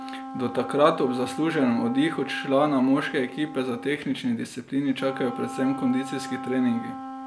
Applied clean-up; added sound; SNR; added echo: none; Wind instrument, woodwind instrument; 11 dB; none.